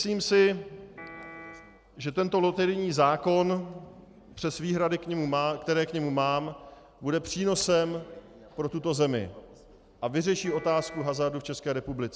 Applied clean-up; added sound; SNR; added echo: none; Piano; 17 dB; none.